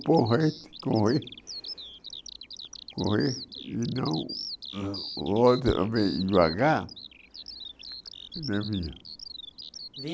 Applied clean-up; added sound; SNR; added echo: none; Bird vocalization, bird call, bird song; 13 dB; none.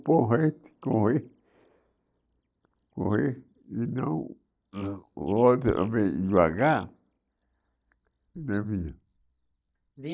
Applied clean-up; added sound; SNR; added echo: neural mask model DeepFilterNet 3.